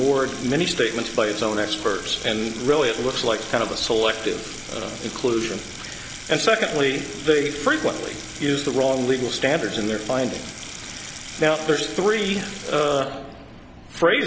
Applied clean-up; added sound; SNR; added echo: none; Sink (filling or washing) / Water tap, faucet; 14 dB; none.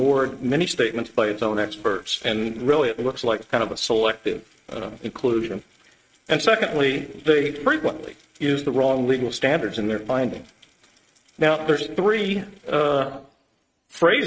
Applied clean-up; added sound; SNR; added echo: neural mask model RNNoise.